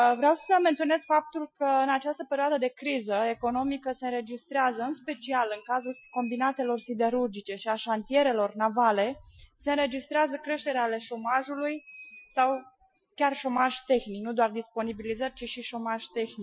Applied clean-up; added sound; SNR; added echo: classical method Wiener filter.